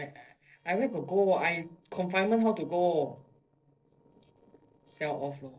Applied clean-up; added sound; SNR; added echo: neural separator model SepFormer DNS4.